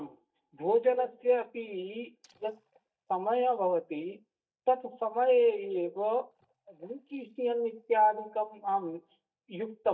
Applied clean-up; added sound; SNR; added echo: neural mask model DeepFilterNet 3.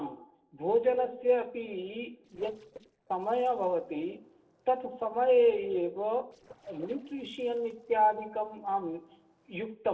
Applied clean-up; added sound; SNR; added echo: neural separator model SepFormer DNS4.